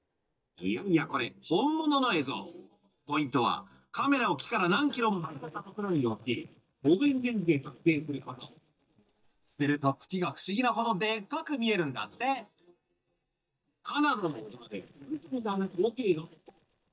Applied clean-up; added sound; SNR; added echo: neural mask model DeepFilterNet 3.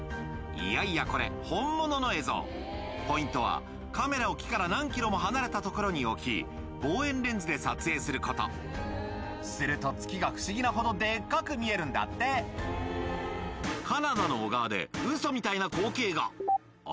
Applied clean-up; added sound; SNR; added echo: none; none; none; none.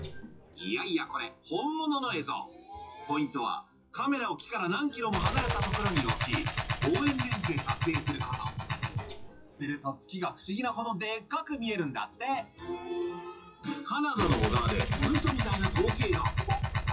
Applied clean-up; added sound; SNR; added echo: classical method WPE with log-MMSE.